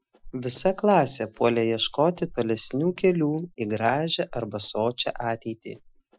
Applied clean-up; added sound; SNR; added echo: classical method Wiener filter.